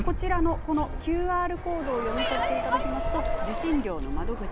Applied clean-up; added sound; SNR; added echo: none; Crowd + Fixed-wing aircraft, airplane; -1 dB; none.